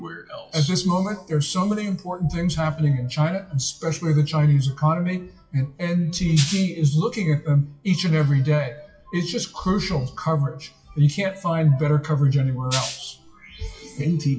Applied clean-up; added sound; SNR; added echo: classical method WPE with log-MMSE.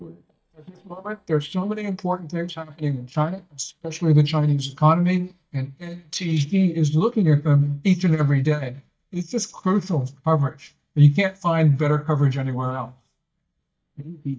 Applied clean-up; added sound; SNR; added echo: neural mask model DeepFilterNet 3.